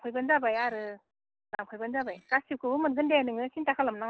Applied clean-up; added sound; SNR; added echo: neural separator model SepFormer DNS4.